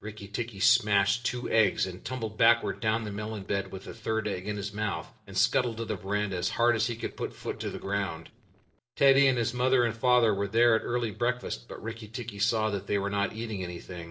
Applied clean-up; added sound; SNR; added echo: neural separator model SepFormer DNS4.